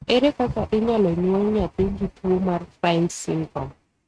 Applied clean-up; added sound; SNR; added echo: neural mask model RNNoise.